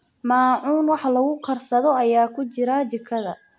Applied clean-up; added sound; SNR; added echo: none; none; none; none.